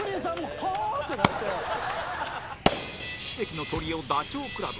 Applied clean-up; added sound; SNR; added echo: none; Fire; 3 dB; none.